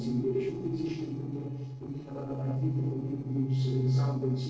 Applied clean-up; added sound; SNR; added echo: neural separator model SepFormer DNS4.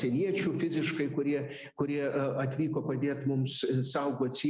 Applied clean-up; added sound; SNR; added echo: none; none; none; none.